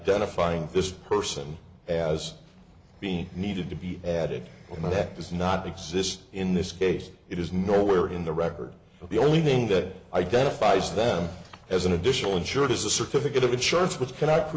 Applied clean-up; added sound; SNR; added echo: none; none; none; none.